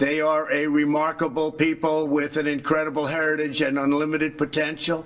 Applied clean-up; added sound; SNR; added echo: none; none; none; reverberation time 0.1 s.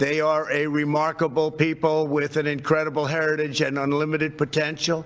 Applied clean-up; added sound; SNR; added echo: none; none; none; none.